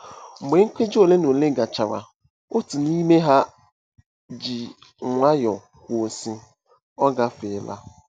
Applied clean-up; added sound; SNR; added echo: none; none; none; none.